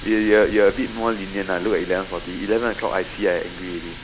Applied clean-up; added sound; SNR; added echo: none; Water tap, faucet; 14 dB; none.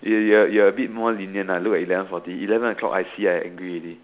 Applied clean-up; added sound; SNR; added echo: none; none; none; none.